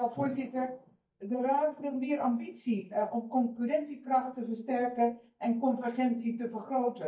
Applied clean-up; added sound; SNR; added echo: neural mask model DeepFilterNet 3.